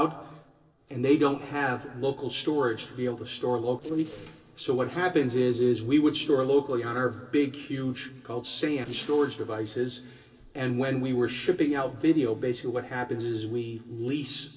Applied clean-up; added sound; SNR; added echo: neural separator model SepFormer DNS4.